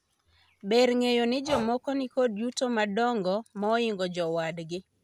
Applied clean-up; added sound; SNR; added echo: none; Breathing; 16 dB; none.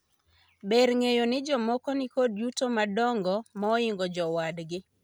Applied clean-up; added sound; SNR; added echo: none; none; none; none.